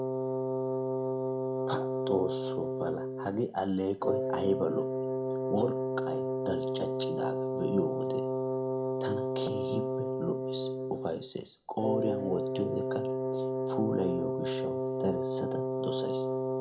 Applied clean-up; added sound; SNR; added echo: none; Wind instrument, woodwind instrument; -3 dB; reverberation time 0.5 s.